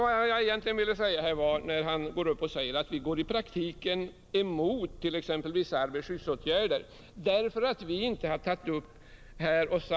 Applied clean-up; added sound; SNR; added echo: none; Purr; 20 dB; none.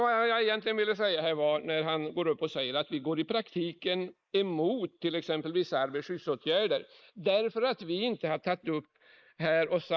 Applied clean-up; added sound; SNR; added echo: neural mask model Resemble Enhance denoiser.